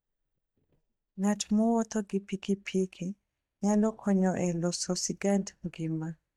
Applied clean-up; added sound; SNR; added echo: neural mask model DeepFilterNet 3.